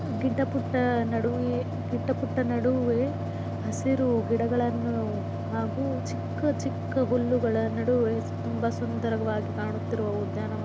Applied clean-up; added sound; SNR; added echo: none; Mechanical fan; 3 dB; none.